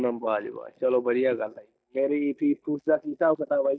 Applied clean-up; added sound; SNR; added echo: neural mask model DeepFilterNet 3.